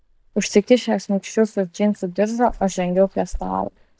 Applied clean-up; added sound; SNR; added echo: neural mask model DeepFilterNet 3.